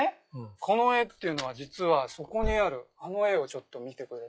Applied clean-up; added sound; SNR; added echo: classical method log-MMSE.